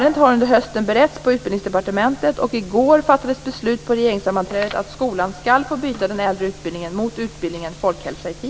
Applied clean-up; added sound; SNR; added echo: none; none; none; none.